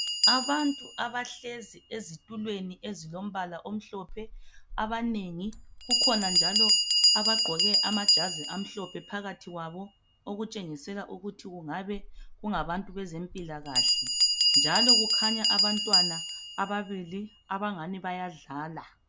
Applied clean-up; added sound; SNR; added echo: none; Bell; -5 dB; none.